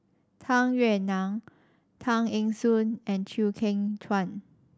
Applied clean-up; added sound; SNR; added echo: none; none; none; none.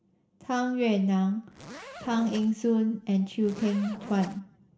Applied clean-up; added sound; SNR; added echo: none; Zipper (clothing); 15 dB; reverberation time 0.6 s.